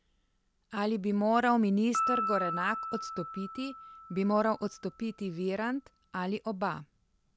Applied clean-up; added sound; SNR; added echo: none; Piano; 8 dB; none.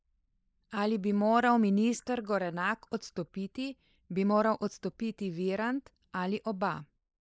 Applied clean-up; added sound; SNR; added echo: neural mask model Resemble Enhance denoiser.